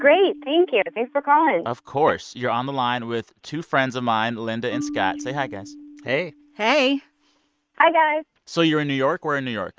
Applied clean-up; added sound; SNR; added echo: neural mask model RNNoise.